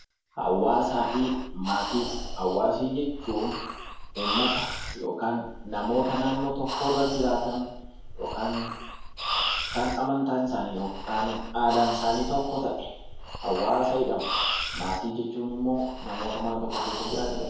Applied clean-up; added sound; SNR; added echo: none; Breathing; 6 dB; reverberation time 0.9 s.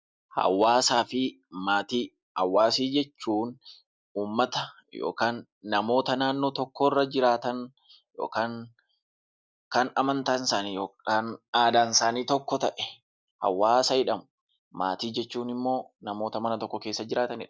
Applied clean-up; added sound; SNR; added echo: none; none; none; none.